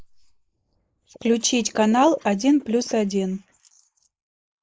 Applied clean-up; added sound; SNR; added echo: neural mask model Resemble Enhance denoiser.